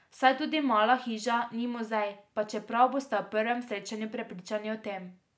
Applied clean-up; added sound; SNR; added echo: none; none; none; none.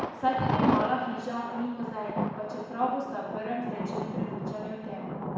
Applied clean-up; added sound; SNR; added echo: none; Thunder; 0 dB; reverberation time 1.1 s.